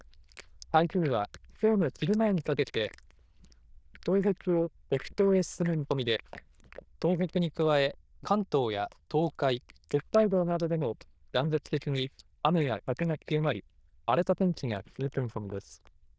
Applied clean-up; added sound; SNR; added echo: neural diffusion model UNIVERSE++.